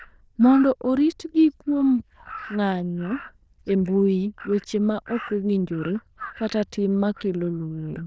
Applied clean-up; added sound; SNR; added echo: neural diffusion model UNIVERSE++.